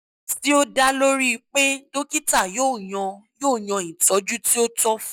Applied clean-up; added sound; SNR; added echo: neural mask model DeepFilterNet 3.